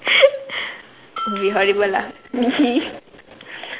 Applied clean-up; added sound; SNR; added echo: none; Bell; 13 dB; none.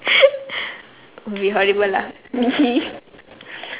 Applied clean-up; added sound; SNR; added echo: none; none; none; none.